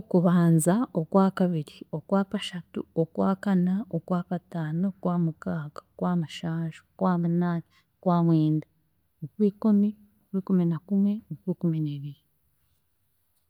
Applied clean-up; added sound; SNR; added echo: none; none; none; none.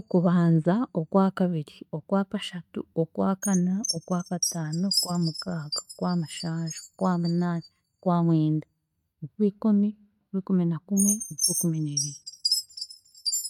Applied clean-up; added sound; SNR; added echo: neural mask model RNNoise.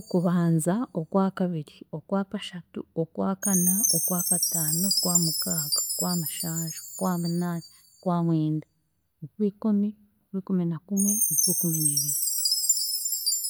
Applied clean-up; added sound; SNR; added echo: none; Chime; 1 dB; none.